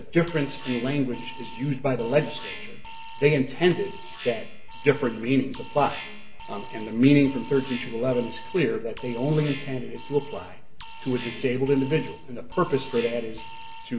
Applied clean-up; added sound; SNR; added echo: none; Alarm; 10 dB; reverberation time 0.7 s.